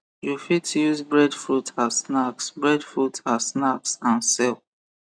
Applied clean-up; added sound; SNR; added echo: none; none; none; none.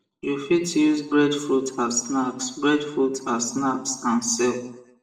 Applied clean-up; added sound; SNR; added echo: none; none; none; reverberation time 0.7 s.